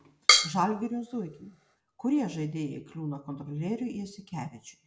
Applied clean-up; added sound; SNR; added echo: none; Drum kit; -5 dB; none.